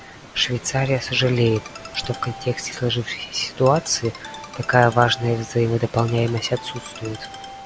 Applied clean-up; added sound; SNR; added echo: none; Ringtone; 18 dB; none.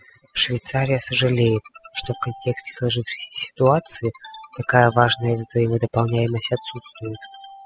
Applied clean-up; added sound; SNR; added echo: classical method spectral subtraction.